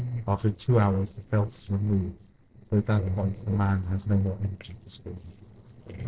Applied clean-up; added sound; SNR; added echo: neural separator model SepFormer DNS4.